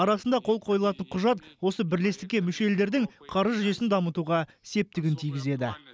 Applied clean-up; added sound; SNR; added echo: none; none; none; none.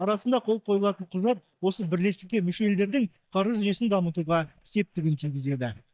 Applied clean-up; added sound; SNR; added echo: neural mask model DeepFilterNet 3.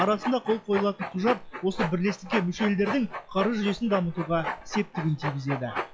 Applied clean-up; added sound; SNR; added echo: classical method log-MMSE.